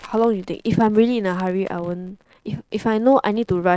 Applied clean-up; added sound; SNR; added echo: neural mask model RNNoise.